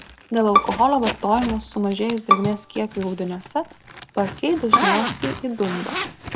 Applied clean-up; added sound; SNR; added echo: none; Zipper (clothing) + Bowed string instrument; 2 dB; none.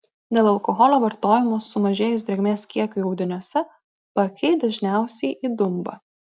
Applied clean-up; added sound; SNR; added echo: none; none; none; none.